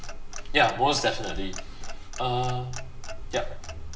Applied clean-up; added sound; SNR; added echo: none; Clock; 4 dB; reverberation time 0.7 s.